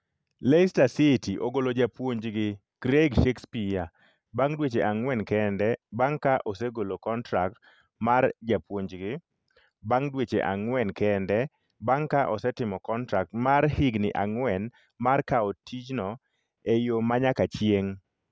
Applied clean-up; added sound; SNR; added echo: none; none; none; none.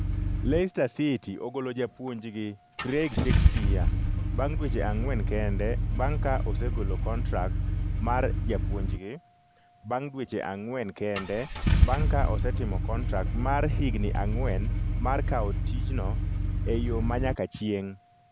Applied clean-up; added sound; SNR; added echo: none; Engine starting / Car; -4 dB; none.